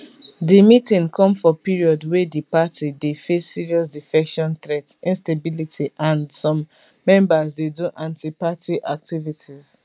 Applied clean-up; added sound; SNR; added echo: none; none; none; none.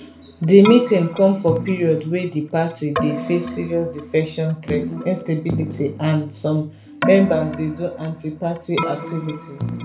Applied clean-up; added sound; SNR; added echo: none; Keyboard (musical); 9 dB; reverberation time 0.3 s.